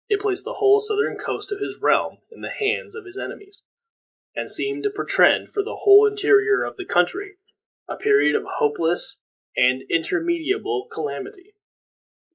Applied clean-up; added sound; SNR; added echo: neural mask model Resemble Enhance denoiser.